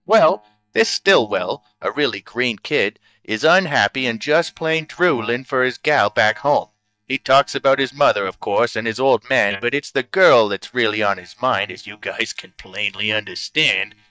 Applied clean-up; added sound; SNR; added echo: neural mask model DeepFilterNet 3.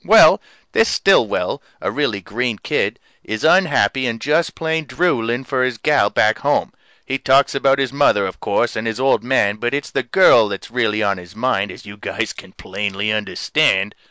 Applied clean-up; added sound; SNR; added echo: none; none; none; none.